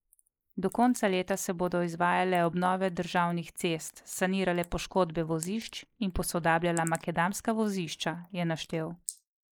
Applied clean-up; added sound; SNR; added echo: neural mask model Resemble Enhance denoiser.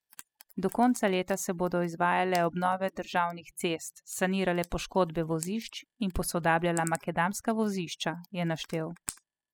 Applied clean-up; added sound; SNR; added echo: classical method spectral subtraction.